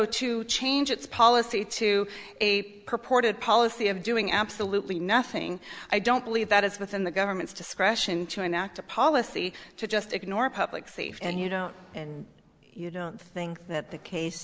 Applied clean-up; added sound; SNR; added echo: none; none; none; none.